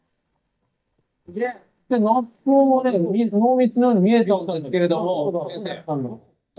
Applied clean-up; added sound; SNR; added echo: neural mask model DeepFilterNet 3.